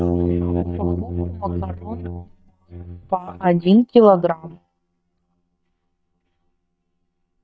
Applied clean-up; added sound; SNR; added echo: neural mask model DeepFilterNet 3.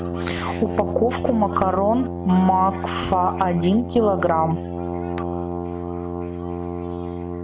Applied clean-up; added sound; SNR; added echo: none; Brass instrument; 5 dB; none.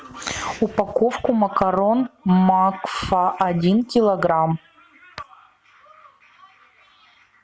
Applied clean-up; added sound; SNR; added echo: none; none; none; none.